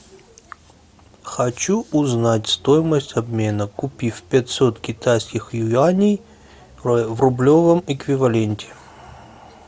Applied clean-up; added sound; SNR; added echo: none; none; none; none.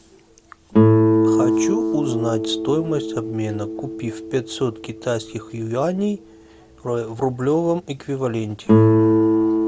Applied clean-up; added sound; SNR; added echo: none; Guitar; -5 dB; none.